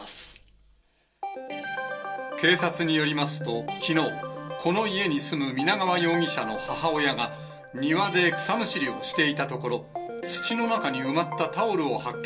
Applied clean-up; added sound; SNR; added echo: none; none; none; reverberation time 0.2 s.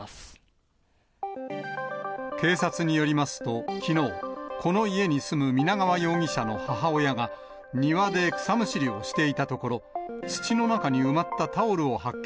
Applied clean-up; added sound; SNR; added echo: none; none; none; none.